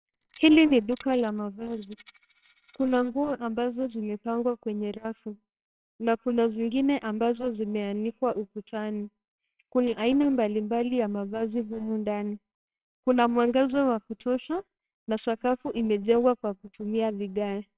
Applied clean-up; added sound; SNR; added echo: neural separator model SepFormer WHAMR!.